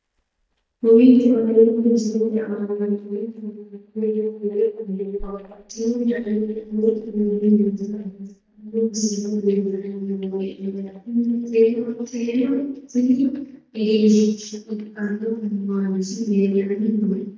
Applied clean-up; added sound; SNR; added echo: neural mask model DeepFilterNet 3.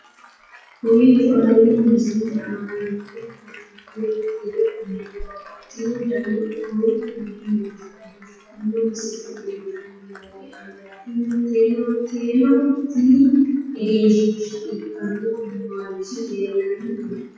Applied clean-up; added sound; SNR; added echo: classical method WPE with log-MMSE.